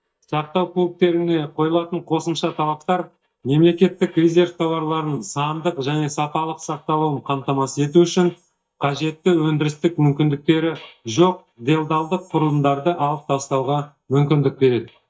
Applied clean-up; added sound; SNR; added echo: neural mask model DeepFilterNet 3.